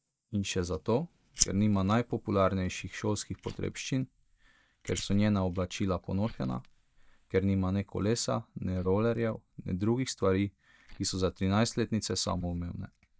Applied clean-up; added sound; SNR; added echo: neural mask model DeepFilterNet 3.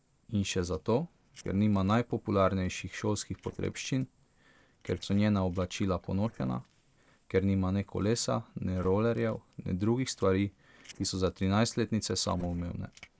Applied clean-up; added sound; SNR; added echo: neural separator model SepFormer DNS4.